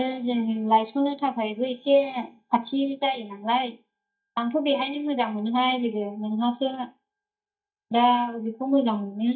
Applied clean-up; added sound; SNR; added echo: neural mask model DeepFilterNet 3.